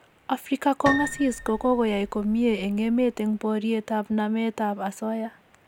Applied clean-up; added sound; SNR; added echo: none; Piano; 10 dB; none.